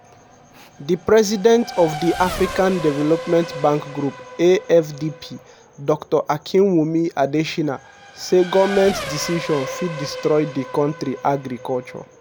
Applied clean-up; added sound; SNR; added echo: none; Race car, auto racing / Accelerating, revving, vroom; 13 dB; none.